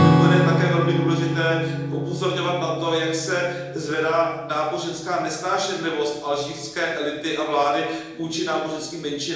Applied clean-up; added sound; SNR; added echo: none; Acoustic guitar / Strum; 1 dB; reverberation time 1.0 s.